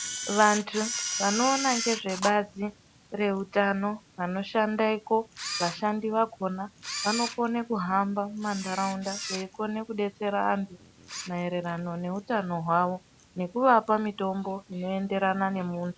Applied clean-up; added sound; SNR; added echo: none; Camera; 11 dB; none.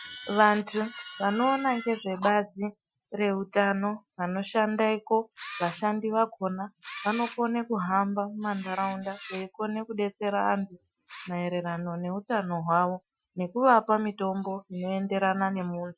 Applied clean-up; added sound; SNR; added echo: classical method Wiener filter.